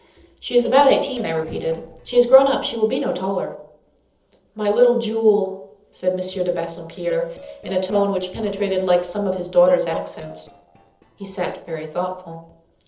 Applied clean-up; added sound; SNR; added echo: neural separator model SepFormer DNS4.